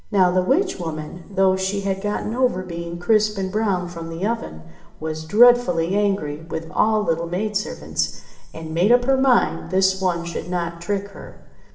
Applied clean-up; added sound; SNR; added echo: none; none; none; reverberation time 1.6 s.